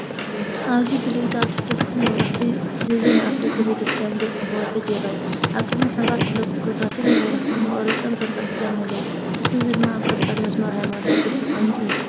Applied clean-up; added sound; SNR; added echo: none; Computer keyboard; -2 dB; none.